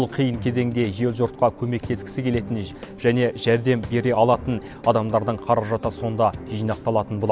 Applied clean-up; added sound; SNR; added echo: none; none; none; none.